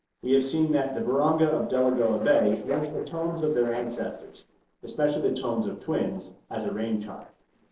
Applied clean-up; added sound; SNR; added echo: neural separator model SepFormer DNS4.